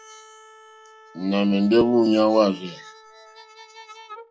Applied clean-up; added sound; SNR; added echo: classical method log-MMSE.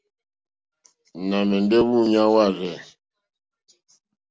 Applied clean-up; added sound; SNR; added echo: none; none; none; none.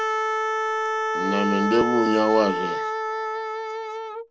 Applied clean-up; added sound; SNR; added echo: none; Wind instrument, woodwind instrument; 0 dB; none.